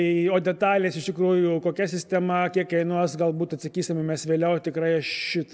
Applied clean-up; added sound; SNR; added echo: none; none; none; none.